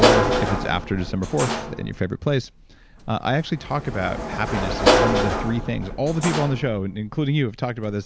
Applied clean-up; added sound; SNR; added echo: none; Sliding door / Slam; 0 dB; none.